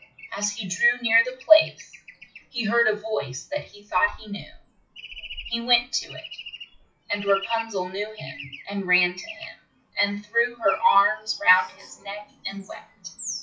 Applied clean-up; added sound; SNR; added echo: classical method WPE with log-MMSE.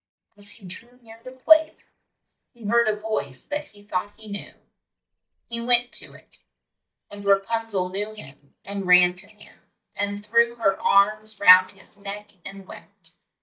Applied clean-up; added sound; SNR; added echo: neural mask model DeepFilterNet 3.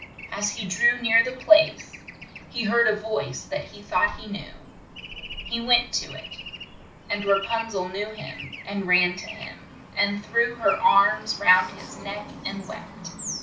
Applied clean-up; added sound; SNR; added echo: none; Traffic noise, roadway noise / Bird; 14 dB; reverberation time 0.4 s.